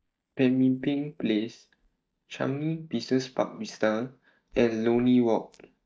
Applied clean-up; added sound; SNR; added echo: neural mask model DeepFilterNet 3.